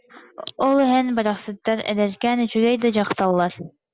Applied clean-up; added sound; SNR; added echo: none; none; none; none.